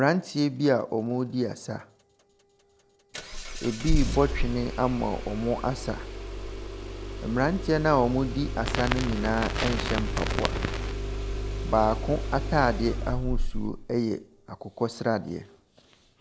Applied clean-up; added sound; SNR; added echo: none; Crackle + Engine starting; 3 dB; none.